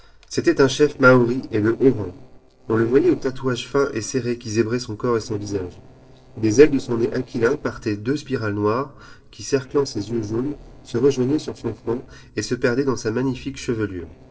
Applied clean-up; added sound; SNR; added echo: neural separator model SepFormer DNS4.